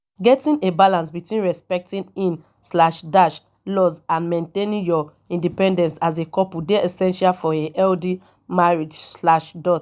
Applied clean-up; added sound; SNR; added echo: none; none; none; none.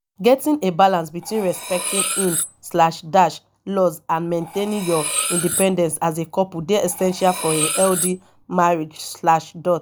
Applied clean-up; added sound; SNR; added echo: none; Cutlery, silverware; 6 dB; none.